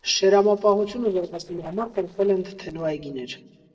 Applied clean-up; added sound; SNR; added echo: neural separator model SepFormer DNS4.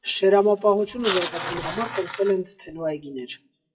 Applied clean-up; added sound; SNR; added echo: classical method WPE with log-MMSE.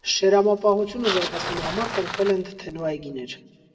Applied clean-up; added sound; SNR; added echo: none; Bicycle; 10 dB; reverberation time 1.1 s.